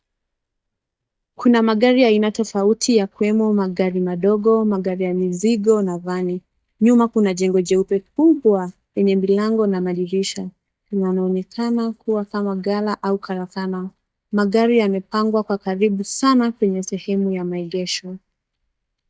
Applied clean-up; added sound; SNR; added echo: neural mask model DeepFilterNet 3.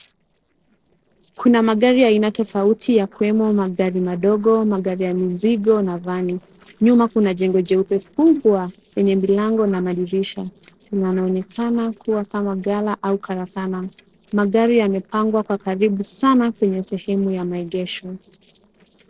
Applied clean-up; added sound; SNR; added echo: neural separator model SepFormer DNS4.